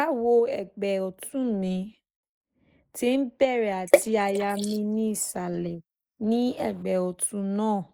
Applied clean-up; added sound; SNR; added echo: neural mask model Resemble Enhance denoiser.